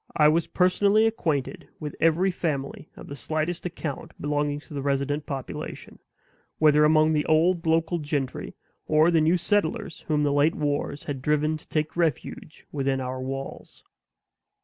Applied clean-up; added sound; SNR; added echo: none; none; none; none.